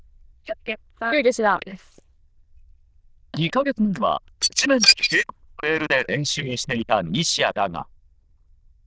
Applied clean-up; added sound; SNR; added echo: neural diffusion model UNIVERSE++.